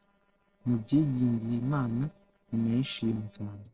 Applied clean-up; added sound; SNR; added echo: neural separator model SepFormer DNS4.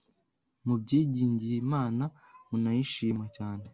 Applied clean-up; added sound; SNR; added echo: none; none; none; none.